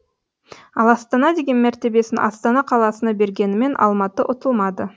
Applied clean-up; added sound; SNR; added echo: none; none; none; none.